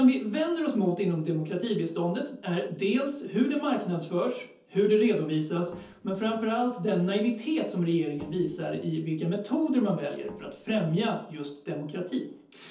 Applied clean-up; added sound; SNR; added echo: neural separator model SepFormer DNS4.